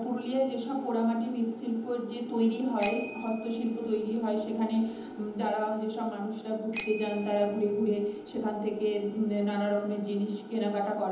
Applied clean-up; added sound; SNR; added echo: none; Bicycle bell; 17 dB; reverberation time 1.3 s.